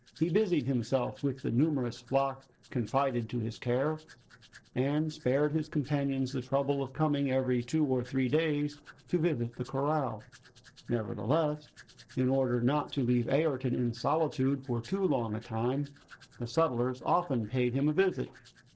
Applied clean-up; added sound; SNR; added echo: neural separator model SepFormer DNS4.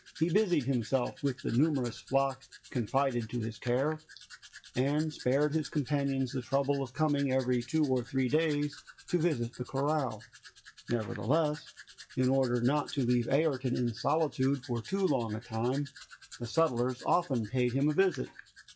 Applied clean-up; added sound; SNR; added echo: classical method WPE with log-MMSE.